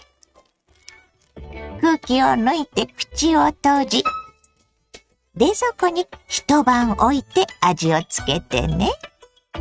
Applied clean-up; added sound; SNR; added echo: neural mask model RNNoise.